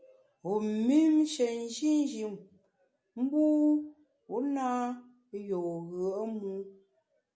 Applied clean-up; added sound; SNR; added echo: none; none; none; none.